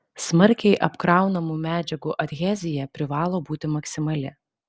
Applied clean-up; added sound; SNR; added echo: none; none; none; none.